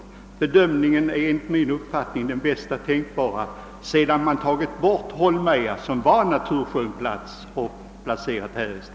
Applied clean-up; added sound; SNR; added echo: none; none; none; none.